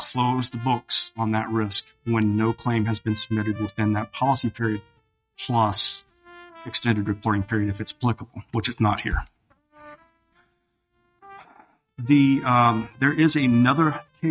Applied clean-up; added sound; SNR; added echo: neural mask model RNNoise.